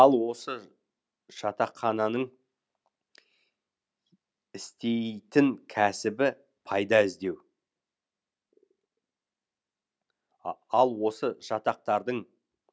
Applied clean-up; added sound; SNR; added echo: none; none; none; none.